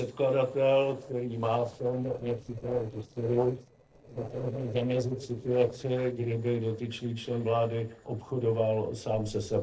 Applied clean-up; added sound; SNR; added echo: neural separator model SepFormer DNS4.